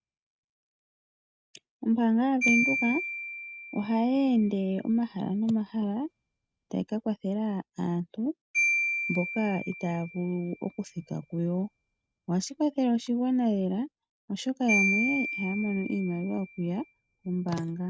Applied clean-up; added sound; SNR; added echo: neural mask model RNNoise.